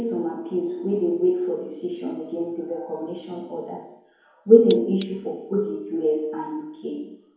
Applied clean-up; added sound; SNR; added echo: none; Cutlery, silverware; 19 dB; reverberation time 0.9 s.